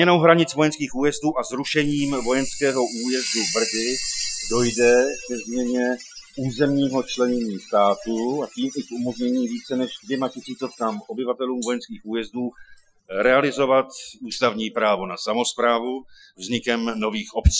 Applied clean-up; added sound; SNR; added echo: classical method Wiener filter.